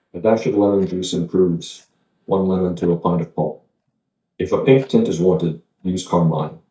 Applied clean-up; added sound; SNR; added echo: neural mask model DeepFilterNet 3.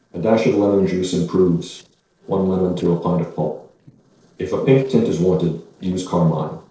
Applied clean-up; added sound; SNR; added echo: neural separator model SepFormer DNS4.